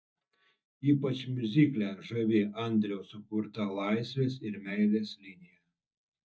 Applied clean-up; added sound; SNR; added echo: neural mask model DeepFilterNet 3.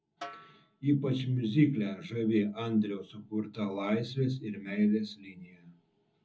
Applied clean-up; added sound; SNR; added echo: none; Snare drum; 20 dB; reverberation time 0.4 s.